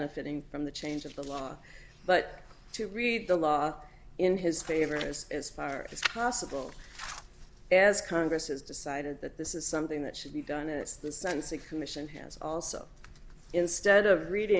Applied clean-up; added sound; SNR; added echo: none; none; none; none.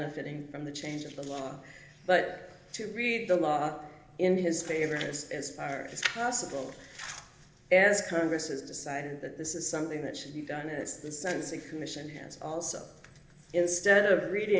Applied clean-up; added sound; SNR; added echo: none; none; none; reverberation time 0.8 s.